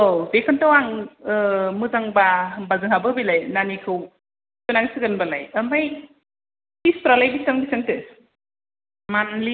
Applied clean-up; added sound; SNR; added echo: none; none; none; none.